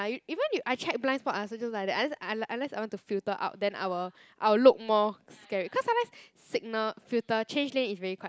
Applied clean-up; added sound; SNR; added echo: none; none; none; none.